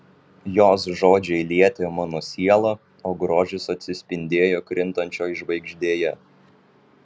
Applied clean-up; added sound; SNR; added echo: none; none; none; none.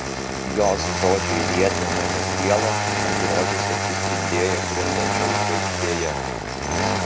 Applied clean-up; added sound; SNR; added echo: none; Engine starting; -3 dB; none.